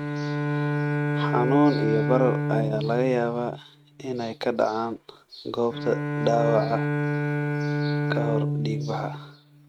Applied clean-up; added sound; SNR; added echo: neural mask model RNNoise.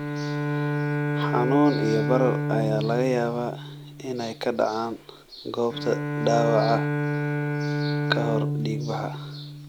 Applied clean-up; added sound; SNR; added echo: none; Bowed string instrument; 1 dB; none.